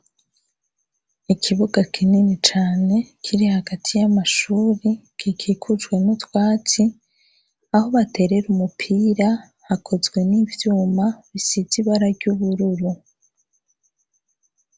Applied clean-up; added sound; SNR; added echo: none; none; none; none.